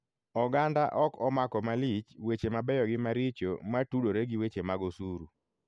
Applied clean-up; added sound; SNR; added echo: none; none; none; none.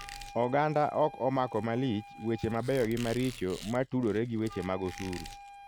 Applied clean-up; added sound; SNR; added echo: none; Squeak + Wind instrument, woodwind instrument; 16 dB; none.